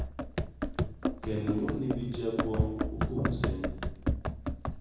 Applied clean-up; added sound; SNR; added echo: none; Run; -2 dB; reverberation time 0.9 s.